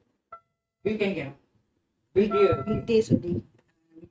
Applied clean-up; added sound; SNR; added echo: neural mask model RNNoise.